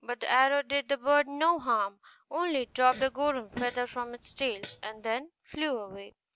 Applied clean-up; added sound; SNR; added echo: none; Fart; 16 dB; none.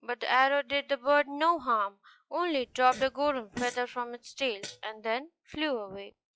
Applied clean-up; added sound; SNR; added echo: classical method log-MMSE.